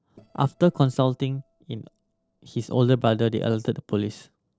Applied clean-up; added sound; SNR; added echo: neural separator model SepFormer DNS4.